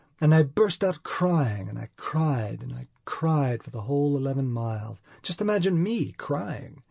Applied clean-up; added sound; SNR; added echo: none; none; none; none.